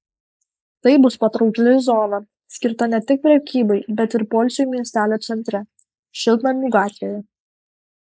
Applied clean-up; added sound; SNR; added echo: neural mask model Resemble Enhance denoiser.